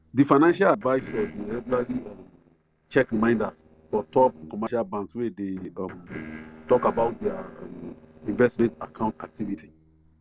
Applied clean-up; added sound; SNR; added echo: neural separator model SepFormer DNS4.